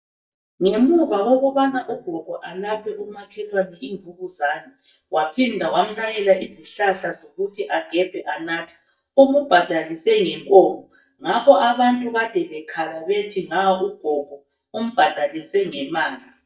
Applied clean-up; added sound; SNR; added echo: neural mask model DeepFilterNet 3.